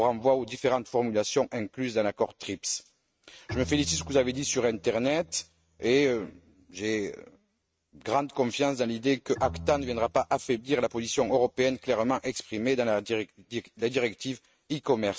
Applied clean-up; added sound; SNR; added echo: neural mask model RNNoise.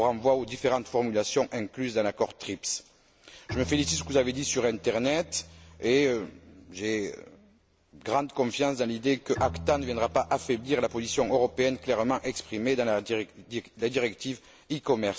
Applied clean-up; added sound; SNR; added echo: none; Bowed string instrument; 18 dB; none.